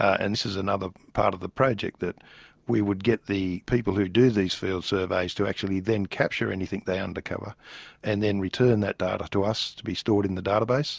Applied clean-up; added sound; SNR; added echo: none; none; none; none.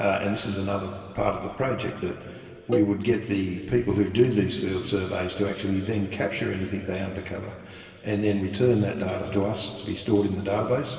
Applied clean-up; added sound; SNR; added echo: none; Cowbell; 9 dB; reverberation time 2.5 s.